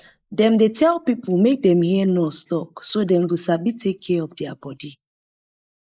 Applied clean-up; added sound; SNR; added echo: neural mask model Resemble Enhance denoiser.